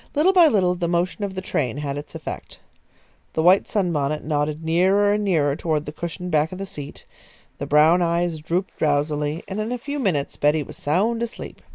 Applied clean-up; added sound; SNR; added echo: neural mask model Resemble Enhance denoiser.